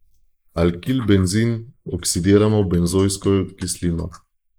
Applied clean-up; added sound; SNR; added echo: neural mask model Resemble Enhance denoiser.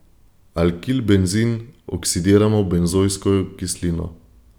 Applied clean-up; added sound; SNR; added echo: none; none; none; none.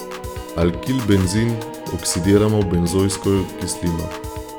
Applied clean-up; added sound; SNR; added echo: none; Piano / Organ; 10 dB; none.